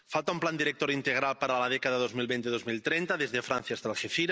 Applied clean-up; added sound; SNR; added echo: none; none; none; none.